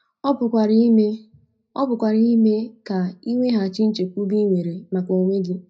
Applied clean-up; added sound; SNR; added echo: none; none; none; reverberation time 0.3 s.